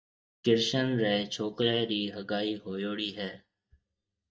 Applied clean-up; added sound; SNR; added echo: neural mask model DeepFilterNet 3.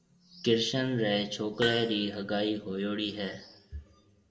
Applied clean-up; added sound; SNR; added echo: none; Hammer; 11 dB; reverberation time 0.8 s.